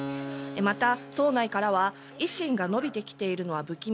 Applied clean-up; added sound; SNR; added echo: none; Keyboard (musical); 13 dB; none.